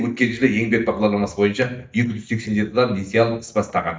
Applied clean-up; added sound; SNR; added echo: neural mask model DeepFilterNet 3.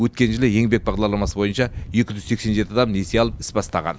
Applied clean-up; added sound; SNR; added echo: none; none; none; none.